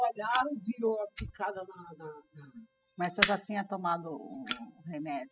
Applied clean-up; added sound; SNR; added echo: classical method spectral subtraction.